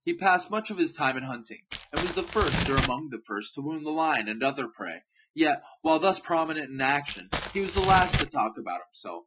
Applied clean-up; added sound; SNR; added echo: classical method Wiener filter.